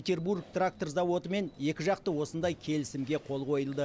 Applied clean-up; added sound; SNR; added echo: none; none; none; none.